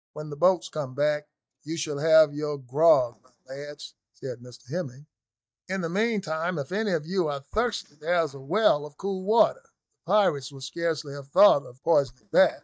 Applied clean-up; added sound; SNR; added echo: neural mask model DeepFilterNet 3.